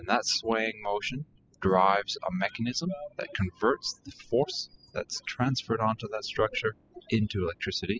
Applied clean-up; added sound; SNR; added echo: classical method spectral subtraction.